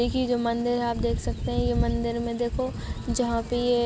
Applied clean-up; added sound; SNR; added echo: none; none; none; none.